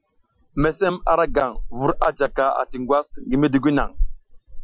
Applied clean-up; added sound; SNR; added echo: classical method Wiener filter.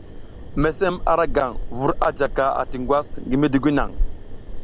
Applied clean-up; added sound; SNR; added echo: none; Fire; 4 dB; none.